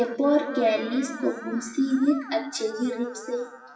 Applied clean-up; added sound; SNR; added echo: classical method WPE with log-MMSE.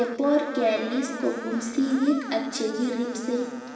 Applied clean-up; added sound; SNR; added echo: none; Screech; 14 dB; reverberation time 2.1 s.